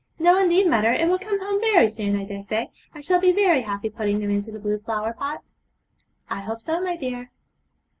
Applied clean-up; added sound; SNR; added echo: none; none; none; none.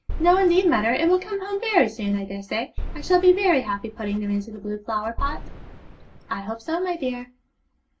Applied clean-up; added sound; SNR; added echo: none; Boom; 11 dB; reverberation time 0.2 s.